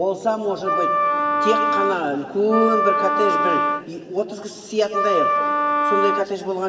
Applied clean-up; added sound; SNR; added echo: none; Wind instrument, woodwind instrument; -2 dB; reverberation time 2.3 s.